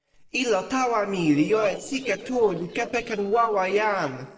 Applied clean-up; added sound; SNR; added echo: neural separator model SepFormer DNS4.